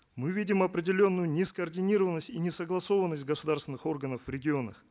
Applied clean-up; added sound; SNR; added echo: none; none; none; none.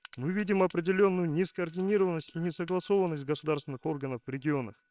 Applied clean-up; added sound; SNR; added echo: neural separator model SepFormer WHAMR!.